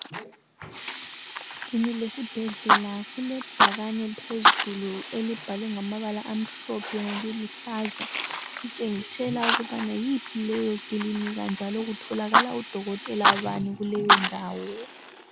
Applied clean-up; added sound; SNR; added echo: none; Fire + Sink (filling or washing); -3 dB; none.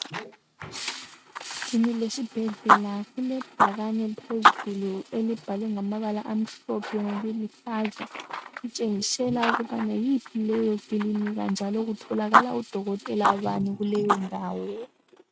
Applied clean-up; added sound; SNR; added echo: neural mask model RNNoise.